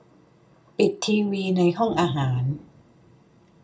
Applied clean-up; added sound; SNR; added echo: none; Thunder; 20 dB; reverberation time 0.2 s.